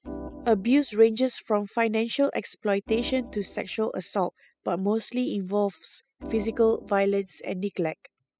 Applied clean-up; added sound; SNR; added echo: classical method spectral subtraction.